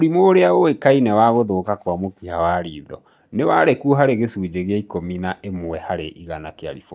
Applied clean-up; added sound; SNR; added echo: neural mask model DeepFilterNet 3.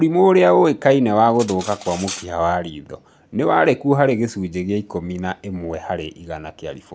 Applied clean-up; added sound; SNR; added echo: none; Cutlery, silverware; 18 dB; none.